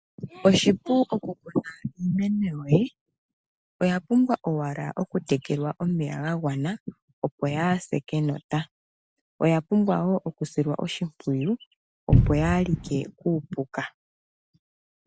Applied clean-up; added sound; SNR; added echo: none; Cupboard open or close; -4 dB; none.